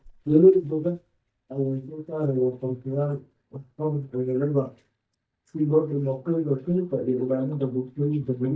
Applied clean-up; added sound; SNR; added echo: neural mask model DeepFilterNet 3.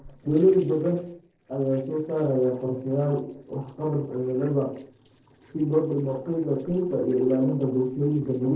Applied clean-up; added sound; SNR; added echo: neural separator model SepFormer DNS4.